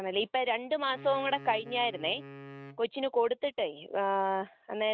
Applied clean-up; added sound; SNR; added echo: neural mask model RNNoise.